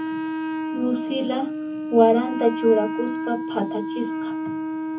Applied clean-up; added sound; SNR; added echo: none; Wind instrument, woodwind instrument; 4 dB; reverberation time 0.3 s.